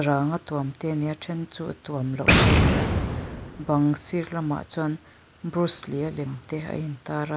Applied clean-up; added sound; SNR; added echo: none; Boom; -3 dB; none.